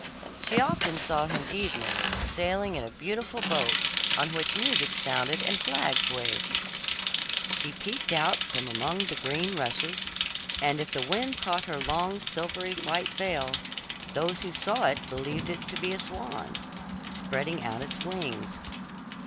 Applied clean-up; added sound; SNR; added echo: none; Bicycle; -2 dB; none.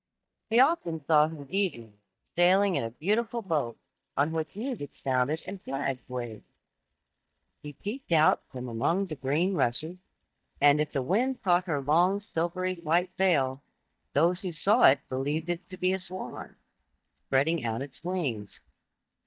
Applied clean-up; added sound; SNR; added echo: neural mask model DeepFilterNet 3.